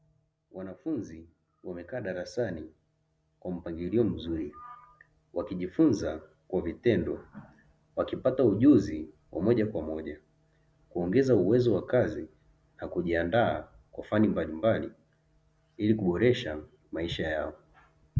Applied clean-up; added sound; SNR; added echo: none; none; none; none.